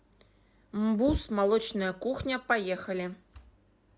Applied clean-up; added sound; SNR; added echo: none; none; none; none.